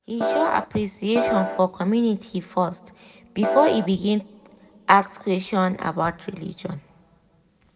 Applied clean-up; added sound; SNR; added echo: none; Piano; 0 dB; reverberation time 1.8 s.